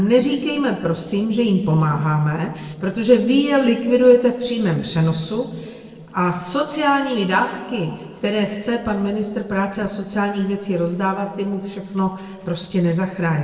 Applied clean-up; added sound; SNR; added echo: neural separator model SepFormer DNS4.